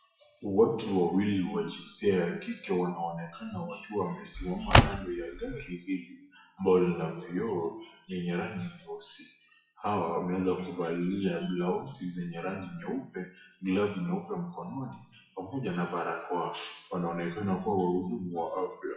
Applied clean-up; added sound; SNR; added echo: classical method WPE with log-MMSE.